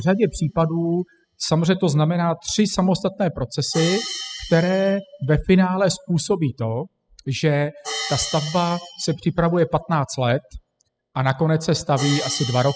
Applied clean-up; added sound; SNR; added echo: classical method spectral subtraction.